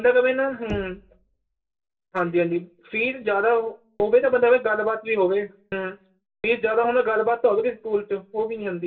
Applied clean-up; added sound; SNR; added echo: none; Knock; 19 dB; reverberation time 0.2 s.